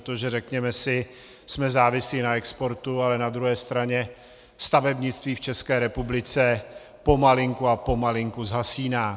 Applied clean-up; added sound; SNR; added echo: none; none; none; none.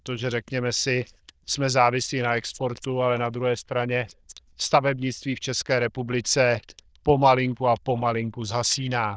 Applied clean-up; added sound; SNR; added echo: neural diffusion model UNIVERSE++.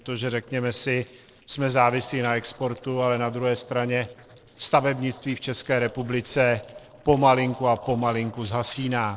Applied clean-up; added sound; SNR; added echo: neural separator model SepFormer DNS4.